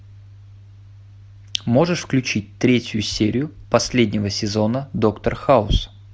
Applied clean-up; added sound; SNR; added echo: none; none; none; none.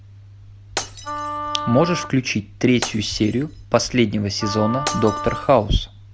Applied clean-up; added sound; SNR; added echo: none; Shatter + Wind instrument, woodwind instrument; 9 dB; none.